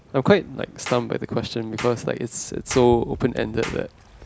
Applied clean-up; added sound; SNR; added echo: none; Clapping + Waves, surf; 15 dB; none.